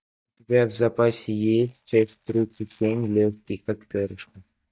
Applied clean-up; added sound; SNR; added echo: neural mask model DeepFilterNet 3.